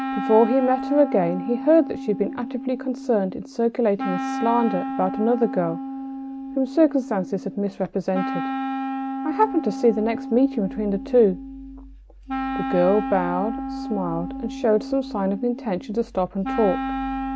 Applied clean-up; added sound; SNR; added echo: none; Wind instrument, woodwind instrument; 7 dB; none.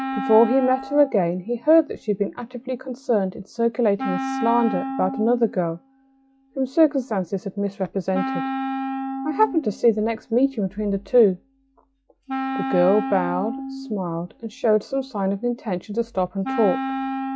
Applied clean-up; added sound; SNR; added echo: classical method log-MMSE.